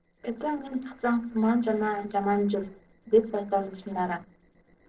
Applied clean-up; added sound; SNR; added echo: neural separator model SepFormer DNS4.